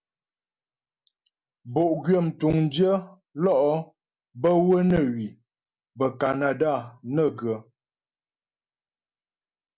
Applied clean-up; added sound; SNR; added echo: none; none; none; none.